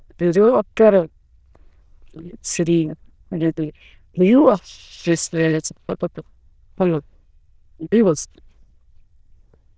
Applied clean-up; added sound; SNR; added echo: neural diffusion model UNIVERSE++.